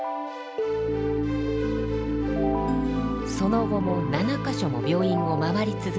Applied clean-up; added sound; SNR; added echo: none; Keyboard (musical); 8 dB; none.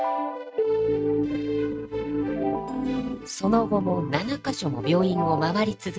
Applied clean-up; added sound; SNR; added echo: neural mask model RNNoise.